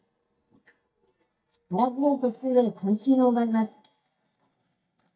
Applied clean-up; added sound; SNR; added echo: neural mask model DeepFilterNet 3.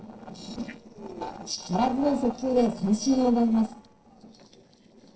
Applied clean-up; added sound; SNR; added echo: neural separator model SepFormer DNS4.